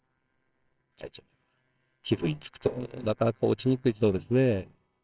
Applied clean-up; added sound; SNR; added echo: neural separator model SepFormer WHAMR!.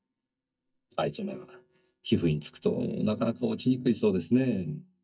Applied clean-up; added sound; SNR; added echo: neural mask model DeepFilterNet 3.